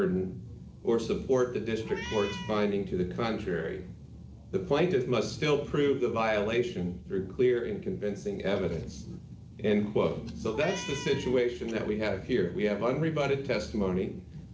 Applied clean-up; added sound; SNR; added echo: none; Meow; 12 dB; none.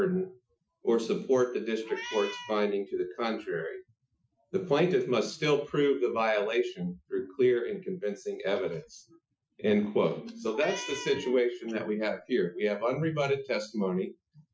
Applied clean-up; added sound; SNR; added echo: classical method Wiener filter.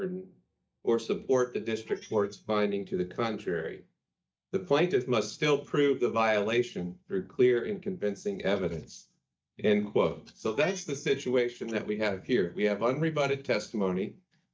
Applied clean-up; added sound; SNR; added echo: neural mask model DeepFilterNet 3.